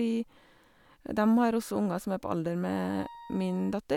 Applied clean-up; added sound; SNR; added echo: none; Wind instrument, woodwind instrument; 19 dB; none.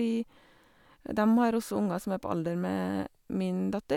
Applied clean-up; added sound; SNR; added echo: none; none; none; none.